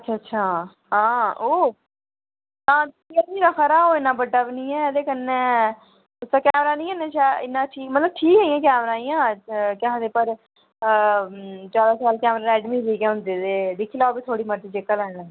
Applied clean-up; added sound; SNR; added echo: none; none; none; none.